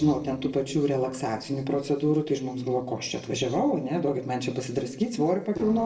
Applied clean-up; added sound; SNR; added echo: neural separator model SepFormer DNS4.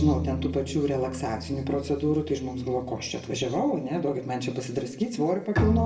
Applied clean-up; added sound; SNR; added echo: none; Bowed string instrument; 6 dB; reverberation time 0.6 s.